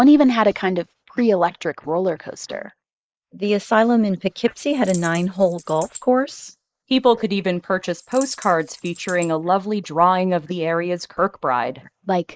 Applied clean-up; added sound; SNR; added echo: neural mask model Resemble Enhance denoiser.